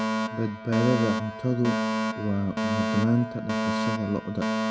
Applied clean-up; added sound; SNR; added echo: none; Alarm; 1 dB; none.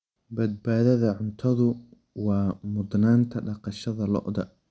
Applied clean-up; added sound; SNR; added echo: none; none; none; none.